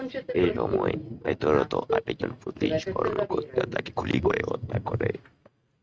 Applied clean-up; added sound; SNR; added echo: neural mask model RNNoise.